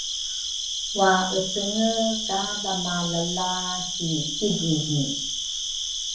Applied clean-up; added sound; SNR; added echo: none; Cricket; 2 dB; reverberation time 0.6 s.